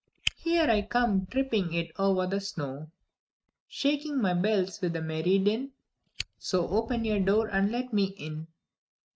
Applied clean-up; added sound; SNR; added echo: neural mask model RNNoise.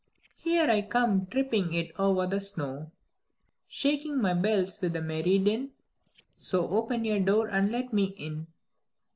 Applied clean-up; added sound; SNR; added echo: neural separator model SepFormer DNS4.